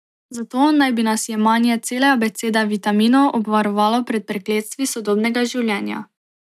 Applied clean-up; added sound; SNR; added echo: neural mask model DeepFilterNet 3.